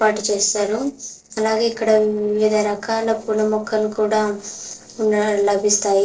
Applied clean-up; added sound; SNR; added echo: neural separator model SepFormer DNS4.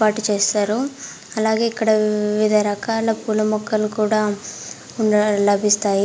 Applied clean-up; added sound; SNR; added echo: none; none; none; none.